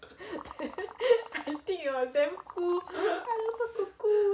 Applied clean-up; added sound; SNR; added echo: none; Liquid; 17 dB; none.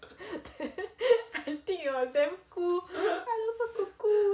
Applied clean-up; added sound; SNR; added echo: none; none; none; none.